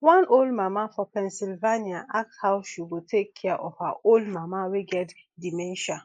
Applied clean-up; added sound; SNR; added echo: neural mask model Resemble Enhance denoiser.